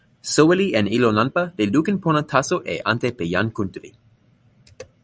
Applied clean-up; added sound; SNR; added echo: none; none; none; none.